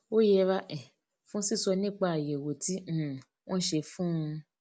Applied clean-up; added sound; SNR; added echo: none; none; none; none.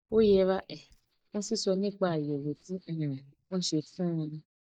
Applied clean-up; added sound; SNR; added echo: neural mask model DeepFilterNet 3.